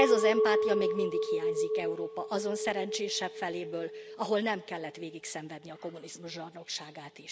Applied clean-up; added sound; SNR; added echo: none; Chink, clink; -1 dB; none.